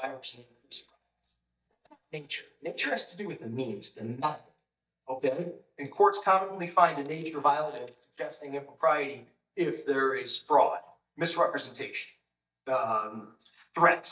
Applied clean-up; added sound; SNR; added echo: neural mask model DeepFilterNet 3.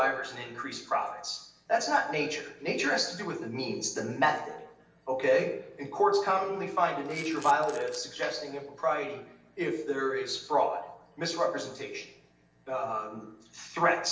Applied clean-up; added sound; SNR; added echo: neural separator model SepFormer DNS4.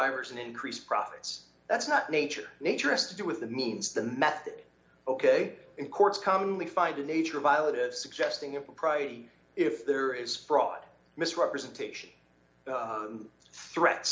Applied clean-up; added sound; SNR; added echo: none; none; none; none.